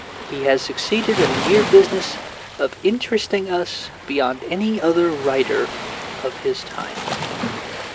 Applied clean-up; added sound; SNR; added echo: none; Waves, surf; 8 dB; none.